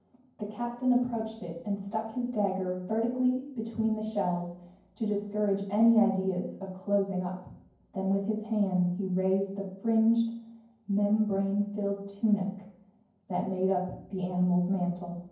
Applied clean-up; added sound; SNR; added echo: none; none; none; reverberation time 0.9 s.